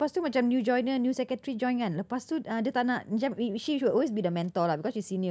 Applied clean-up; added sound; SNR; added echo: none; none; none; none.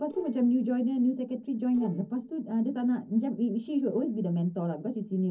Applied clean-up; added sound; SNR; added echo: neural separator model SepFormer DNS4.